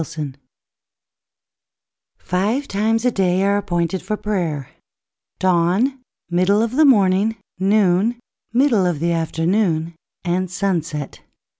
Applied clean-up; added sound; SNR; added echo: none; none; none; none.